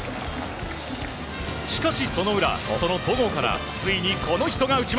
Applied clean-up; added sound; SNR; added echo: none; none; none; none.